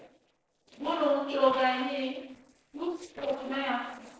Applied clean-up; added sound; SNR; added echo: neural separator model SepFormer DNS4.